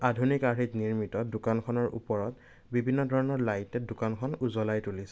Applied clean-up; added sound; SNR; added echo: none; none; none; none.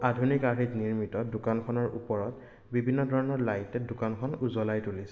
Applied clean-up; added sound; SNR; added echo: none; none; none; reverberation time 1.3 s.